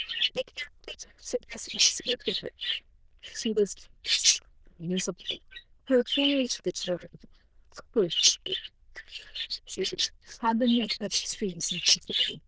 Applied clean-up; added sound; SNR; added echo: neural diffusion model UNIVERSE++.